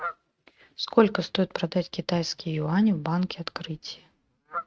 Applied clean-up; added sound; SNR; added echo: neural mask model RNNoise.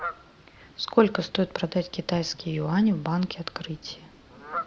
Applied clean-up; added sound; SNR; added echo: none; Fowl; 14 dB; none.